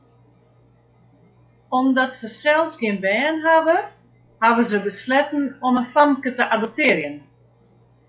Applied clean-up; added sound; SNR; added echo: classical method log-MMSE.